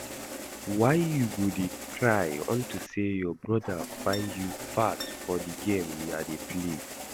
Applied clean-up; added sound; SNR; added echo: none; Acoustic guitar + Engine starting; 10 dB; none.